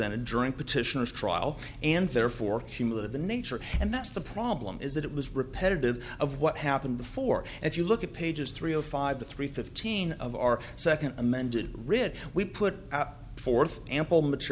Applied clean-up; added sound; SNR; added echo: none; none; none; none.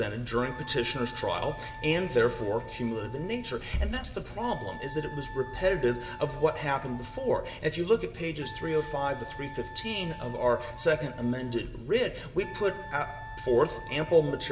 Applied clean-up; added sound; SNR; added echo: none; Wind instrument, woodwind instrument; 15 dB; reverberation time 0.9 s.